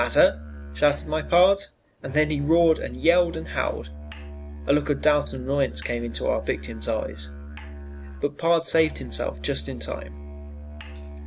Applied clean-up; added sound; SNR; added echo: none; Musical instrument; 12 dB; none.